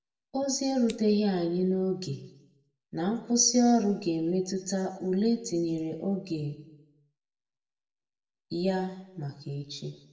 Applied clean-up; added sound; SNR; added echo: none; Scissors; 20 dB; reverberation time 0.8 s.